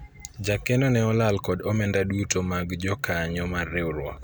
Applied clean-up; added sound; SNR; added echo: none; none; none; none.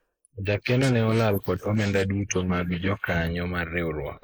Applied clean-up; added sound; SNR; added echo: neural mask model Resemble Enhance denoiser.